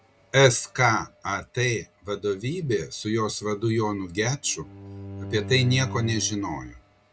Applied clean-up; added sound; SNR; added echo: none; Bowed string instrument; 12 dB; none.